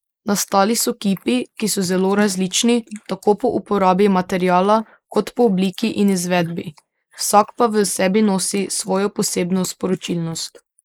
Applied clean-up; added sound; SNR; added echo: neural mask model Resemble Enhance denoiser.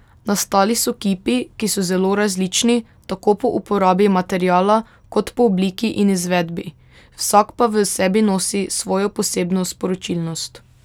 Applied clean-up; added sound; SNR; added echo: none; none; none; none.